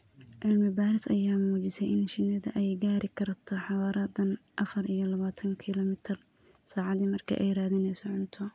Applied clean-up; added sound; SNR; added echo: none; none; none; none.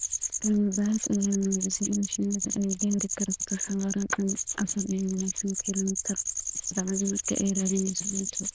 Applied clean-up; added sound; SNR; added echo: neural diffusion model UNIVERSE++.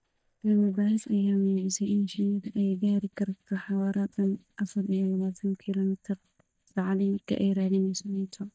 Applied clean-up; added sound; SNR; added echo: neural mask model DeepFilterNet 3.